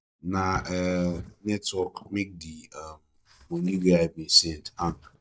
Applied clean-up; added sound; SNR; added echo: neural mask model DeepFilterNet 3.